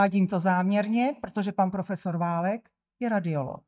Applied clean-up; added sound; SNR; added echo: neural mask model DeepFilterNet 3.